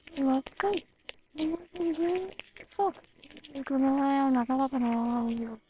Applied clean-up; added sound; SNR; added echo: neural separator model SepFormer WHAMR!.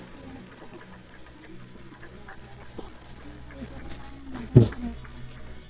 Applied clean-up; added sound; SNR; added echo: neural mask model DeepFilterNet 3.